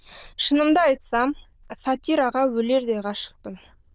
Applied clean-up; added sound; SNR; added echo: neural diffusion model UNIVERSE++.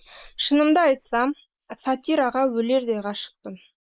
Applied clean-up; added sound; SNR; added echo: neural mask model Resemble Enhance denoiser.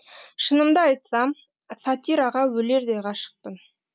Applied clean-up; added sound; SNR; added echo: none; none; none; none.